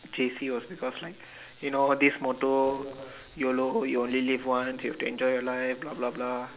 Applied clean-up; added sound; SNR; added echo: none; none; none; none.